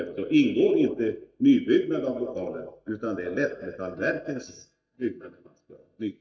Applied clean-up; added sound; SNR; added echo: neural mask model DeepFilterNet 3.